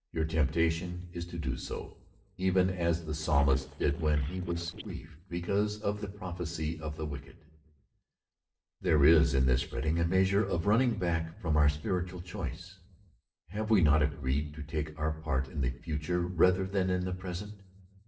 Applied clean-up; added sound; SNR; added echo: neural separator model SepFormer DNS4.